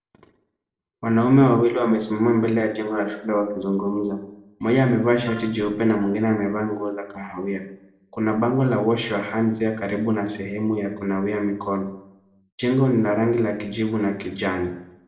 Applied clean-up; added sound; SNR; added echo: neural separator model SepFormer DNS4.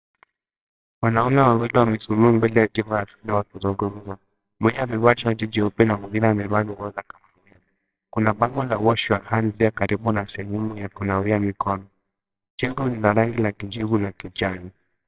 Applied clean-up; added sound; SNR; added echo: neural separator model SepFormer WHAMR!.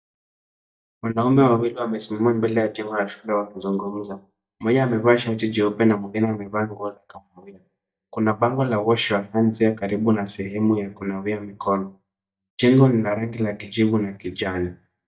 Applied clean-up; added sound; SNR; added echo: neural mask model DeepFilterNet 3.